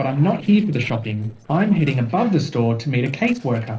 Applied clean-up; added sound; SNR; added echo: neural separator model SepFormer DNS4.